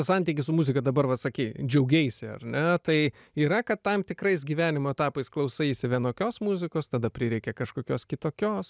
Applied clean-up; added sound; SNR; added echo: none; none; none; none.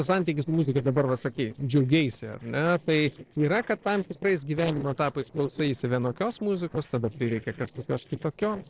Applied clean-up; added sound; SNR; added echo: neural separator model SepFormer DNS4.